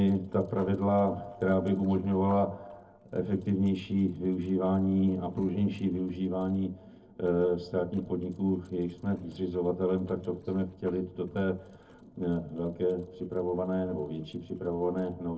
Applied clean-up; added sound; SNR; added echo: neural separator model SepFormer DNS4.